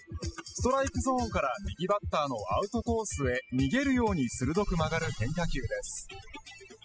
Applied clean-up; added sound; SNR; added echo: classical method spectral subtraction.